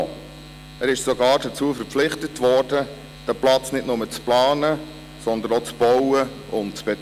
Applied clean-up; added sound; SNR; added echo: none; none; none; none.